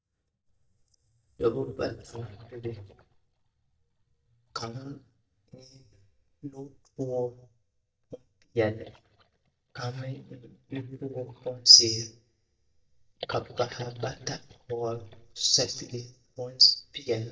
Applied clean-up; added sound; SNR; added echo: neural mask model DeepFilterNet 3.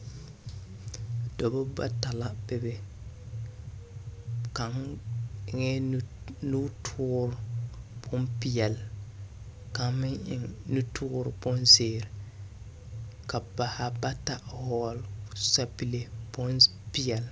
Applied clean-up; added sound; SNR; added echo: none; none; none; none.